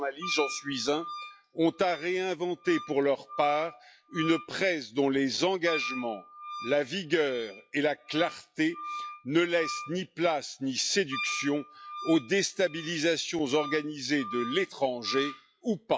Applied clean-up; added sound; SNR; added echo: classical method log-MMSE.